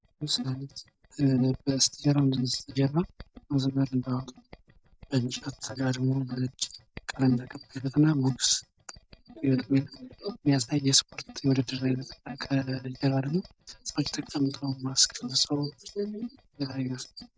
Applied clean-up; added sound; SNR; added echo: neural mask model DeepFilterNet 3.